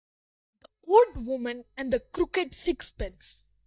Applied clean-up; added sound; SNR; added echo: neural mask model DeepFilterNet 3.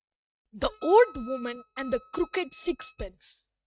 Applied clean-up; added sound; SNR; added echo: neural mask model RNNoise.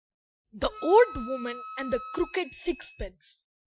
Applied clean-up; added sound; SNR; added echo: classical method Wiener filter.